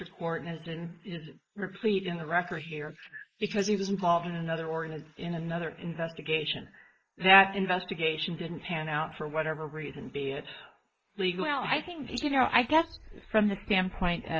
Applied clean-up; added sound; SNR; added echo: neural mask model Resemble Enhance denoiser.